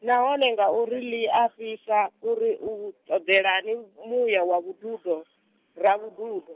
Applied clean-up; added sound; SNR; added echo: none; none; none; none.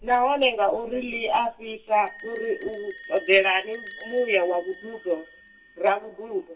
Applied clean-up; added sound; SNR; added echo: none; Bell; 19 dB; reverberation time 0.2 s.